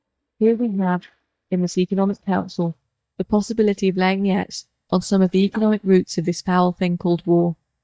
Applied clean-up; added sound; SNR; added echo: neural mask model DeepFilterNet 3.